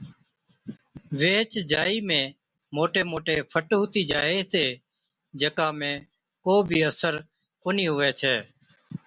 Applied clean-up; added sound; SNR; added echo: none; none; none; none.